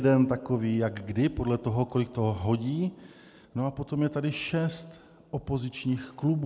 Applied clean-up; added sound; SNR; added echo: none; none; none; none.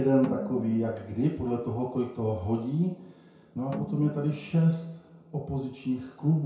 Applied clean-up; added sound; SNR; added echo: none; Snare drum; 14 dB; reverberation time 0.6 s.